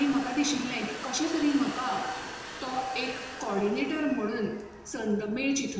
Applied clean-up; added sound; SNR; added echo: none; Domestic sounds, home sounds; 11 dB; reverberation time 0.8 s.